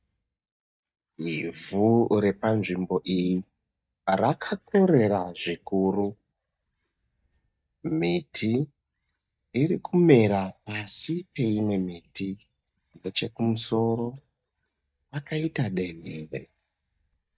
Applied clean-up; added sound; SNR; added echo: neural mask model DeepFilterNet 3.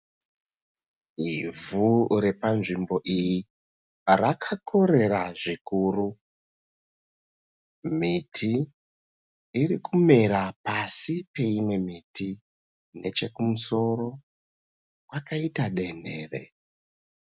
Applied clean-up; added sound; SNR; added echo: none; none; none; none.